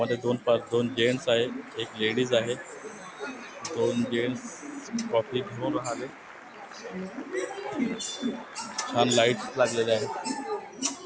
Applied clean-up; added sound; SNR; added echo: none; Applause; 19 dB; none.